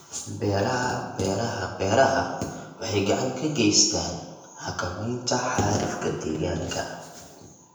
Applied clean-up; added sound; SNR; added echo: none; none; none; reverberation time 0.9 s.